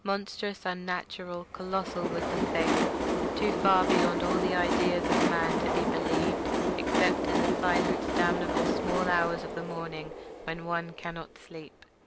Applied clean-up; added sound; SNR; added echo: none; Train; -3 dB; none.